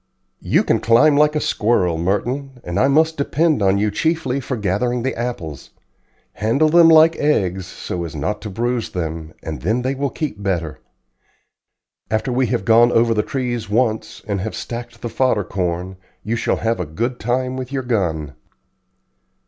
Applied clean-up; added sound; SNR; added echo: none; none; none; none.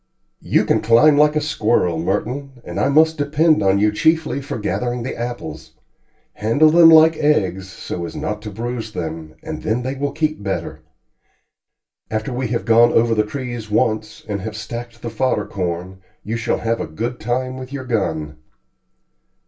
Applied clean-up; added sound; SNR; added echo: none; none; none; reverberation time 0.2 s.